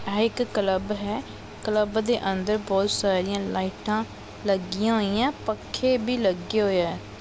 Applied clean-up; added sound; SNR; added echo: none; none; none; none.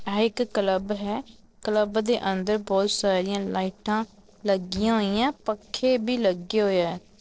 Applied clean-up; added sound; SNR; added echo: neural separator model SepFormer DNS4.